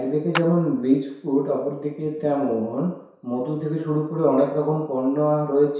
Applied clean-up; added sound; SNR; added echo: none; Clapping; 13 dB; reverberation time 0.7 s.